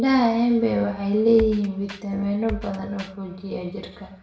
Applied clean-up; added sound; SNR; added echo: none; Drum kit; 14 dB; reverberation time 0.6 s.